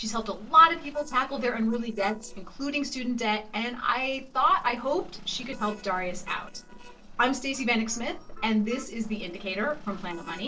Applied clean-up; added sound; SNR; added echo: neural separator model SepFormer DNS4.